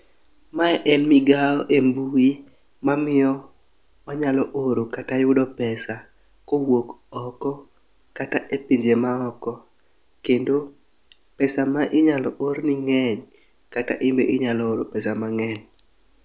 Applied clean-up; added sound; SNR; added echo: none; none; none; none.